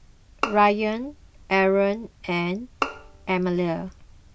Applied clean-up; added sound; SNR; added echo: none; Bowed string instrument; 11 dB; none.